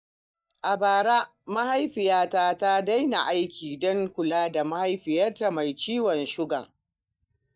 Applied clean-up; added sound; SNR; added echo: neural mask model DeepFilterNet 3.